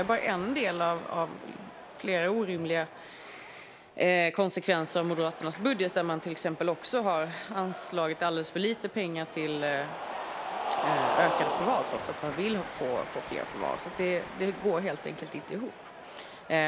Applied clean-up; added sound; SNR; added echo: none; Cheering; 7 dB; none.